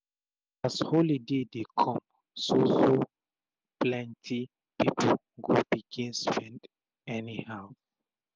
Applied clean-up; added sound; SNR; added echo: none; none; none; none.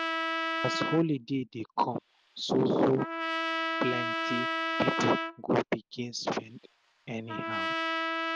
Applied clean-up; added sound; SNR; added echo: none; Trumpet; 2 dB; none.